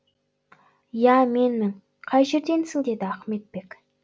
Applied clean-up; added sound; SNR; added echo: none; none; none; none.